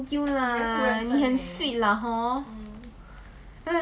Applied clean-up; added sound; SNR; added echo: none; none; none; none.